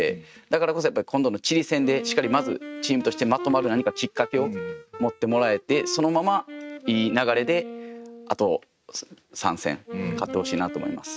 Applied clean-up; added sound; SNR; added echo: neural mask model RNNoise.